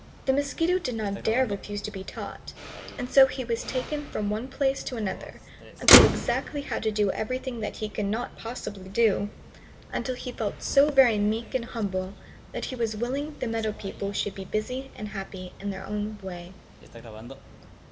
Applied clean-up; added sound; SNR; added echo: none; Motor vehicle (road); 4 dB; reverberation time 0.7 s.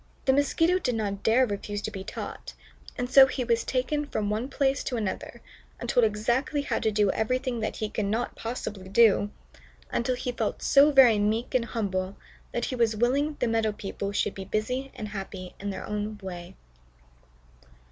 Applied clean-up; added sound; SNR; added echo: none; none; none; none.